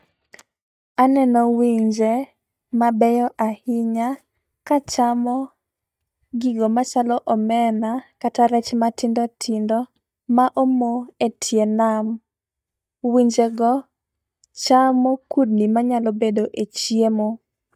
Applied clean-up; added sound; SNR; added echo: neural mask model DeepFilterNet 3.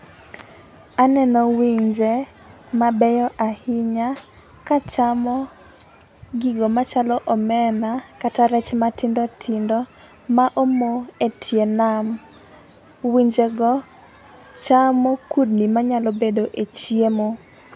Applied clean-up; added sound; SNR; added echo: none; none; none; none.